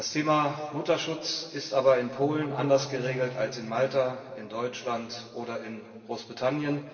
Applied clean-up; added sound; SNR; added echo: neural separator model SepFormer DNS4.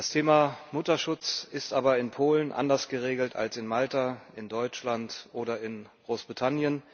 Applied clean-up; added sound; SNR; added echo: none; none; none; none.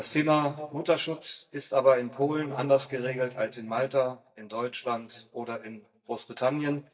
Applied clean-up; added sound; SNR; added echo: neural mask model DeepFilterNet 3.